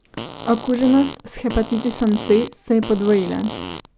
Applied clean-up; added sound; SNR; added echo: none; Fart; 13 dB; none.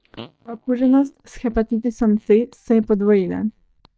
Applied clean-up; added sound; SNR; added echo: neural mask model DeepFilterNet 3.